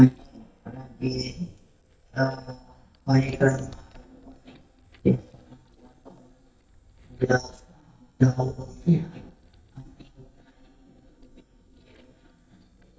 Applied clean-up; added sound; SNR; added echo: neural mask model DeepFilterNet 3.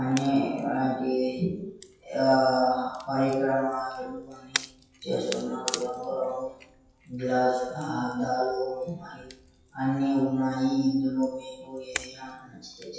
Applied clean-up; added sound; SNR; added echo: classical method WPE with log-MMSE.